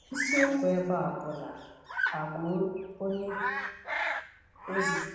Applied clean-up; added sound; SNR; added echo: none; Bird vocalization, bird call, bird song; 3 dB; reverberation time 1.2 s.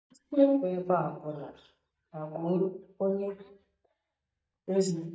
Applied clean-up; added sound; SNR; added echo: neural mask model DeepFilterNet 3.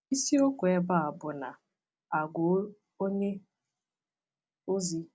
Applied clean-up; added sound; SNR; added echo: none; none; none; none.